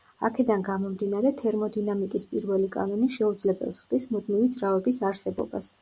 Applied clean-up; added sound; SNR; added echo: none; none; none; none.